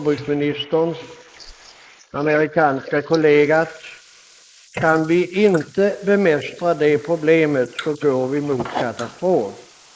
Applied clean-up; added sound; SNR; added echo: neural mask model Resemble Enhance denoiser.